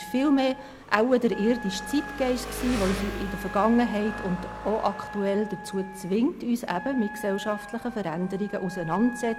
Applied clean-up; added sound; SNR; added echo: none; Wind instrument, woodwind instrument + Engine; 11 dB; none.